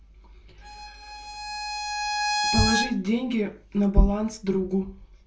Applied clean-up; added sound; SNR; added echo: none; Bowed string instrument; 3 dB; reverberation time 0.3 s.